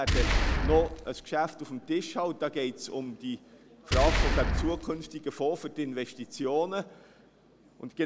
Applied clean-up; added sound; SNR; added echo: none; Boom; -1 dB; none.